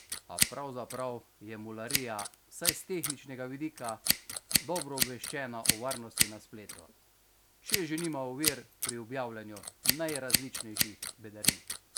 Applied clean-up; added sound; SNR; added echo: none; Scissors; -5 dB; none.